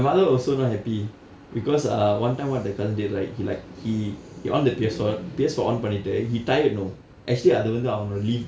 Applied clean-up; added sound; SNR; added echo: none; none; none; none.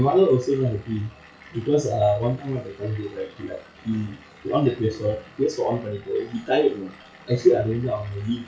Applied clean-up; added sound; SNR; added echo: classical method log-MMSE.